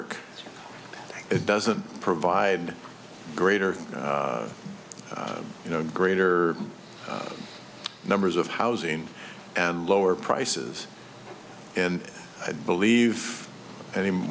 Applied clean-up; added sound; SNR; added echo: none; none; none; none.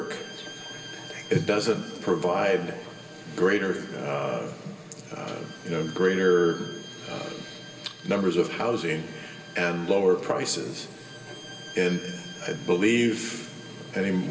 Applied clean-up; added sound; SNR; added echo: none; Bowed string instrument; 19 dB; reverberation time 2.7 s.